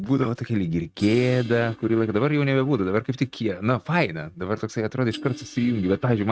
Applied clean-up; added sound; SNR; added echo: neural mask model RNNoise.